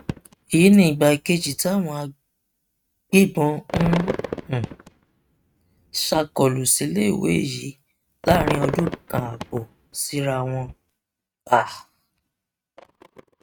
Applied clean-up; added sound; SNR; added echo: neural mask model RNNoise.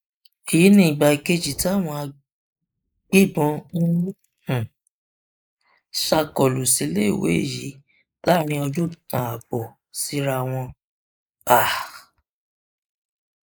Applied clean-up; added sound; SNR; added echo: neural mask model Resemble Enhance denoiser.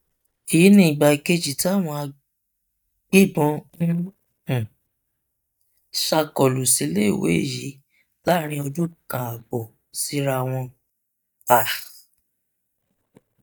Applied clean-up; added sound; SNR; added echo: neural mask model DeepFilterNet 3.